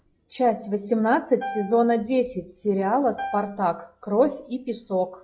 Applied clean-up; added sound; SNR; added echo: classical method log-MMSE.